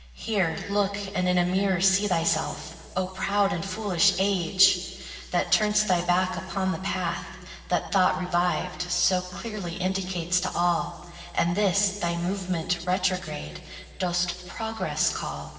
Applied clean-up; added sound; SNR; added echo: none; none; none; reverberation time 2.5 s.